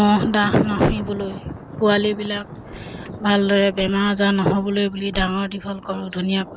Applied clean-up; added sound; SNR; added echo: none; Car + Thunder; 13 dB; none.